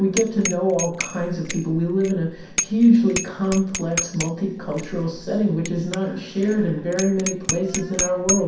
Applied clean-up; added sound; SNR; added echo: none; Bicycle bell; 8 dB; reverberation time 0.6 s.